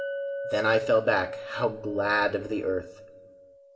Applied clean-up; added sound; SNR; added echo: none; Chink, clink; 9 dB; reverberation time 1.8 s.